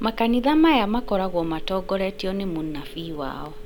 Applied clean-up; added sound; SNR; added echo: none; Telephone; 11 dB; none.